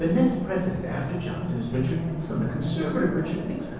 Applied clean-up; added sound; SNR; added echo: none; Race car, auto racing; 6 dB; reverberation time 1.1 s.